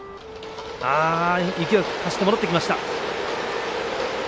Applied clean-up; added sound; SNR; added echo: none; Wind instrument, woodwind instrument; 15 dB; none.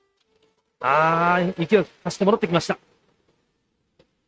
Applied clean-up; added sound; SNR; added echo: neural mask model RNNoise.